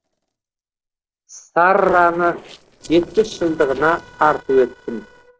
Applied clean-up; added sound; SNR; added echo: neural separator model SepFormer DNS4.